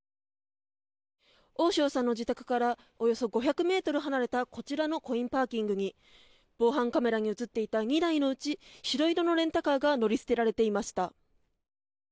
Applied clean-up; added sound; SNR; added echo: none; none; none; none.